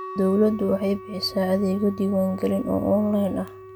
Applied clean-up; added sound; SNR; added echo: none; Wind instrument, woodwind instrument; 16 dB; none.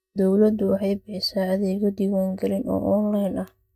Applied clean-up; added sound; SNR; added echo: neural mask model DeepFilterNet 3.